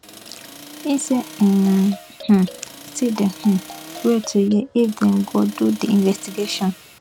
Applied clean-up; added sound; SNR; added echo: none; Marimba, xylophone + Accelerating, revving, vroom; 18 dB; none.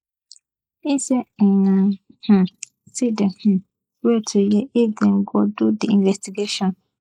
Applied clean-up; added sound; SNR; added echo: neural mask model Resemble Enhance denoiser.